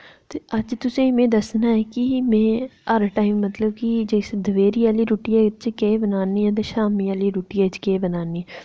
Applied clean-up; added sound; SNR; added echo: none; none; none; none.